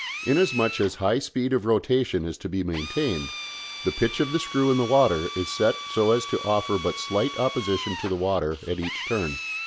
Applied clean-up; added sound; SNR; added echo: none; Drill; 11 dB; none.